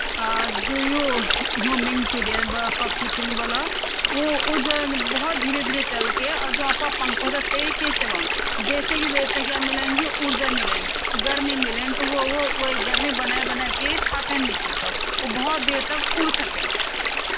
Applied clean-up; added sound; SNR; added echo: none; Stream; -4 dB; none.